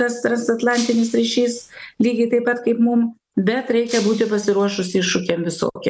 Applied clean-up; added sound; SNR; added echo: none; Shatter; 17 dB; none.